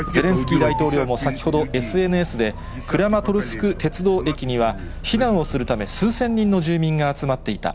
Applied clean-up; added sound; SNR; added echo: none; Aircraft; 14 dB; none.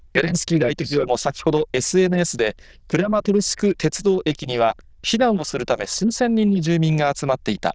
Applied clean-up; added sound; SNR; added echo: neural diffusion model UNIVERSE++.